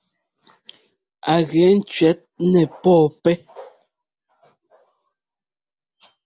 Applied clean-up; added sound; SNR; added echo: none; none; none; none.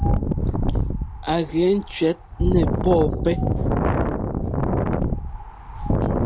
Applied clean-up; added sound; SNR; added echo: none; Wind; -3 dB; none.